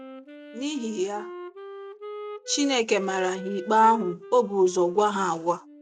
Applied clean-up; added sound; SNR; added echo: none; Wind instrument, woodwind instrument; 15 dB; none.